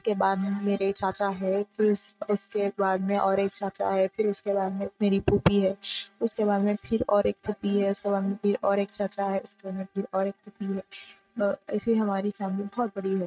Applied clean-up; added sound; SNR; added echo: neural mask model RNNoise.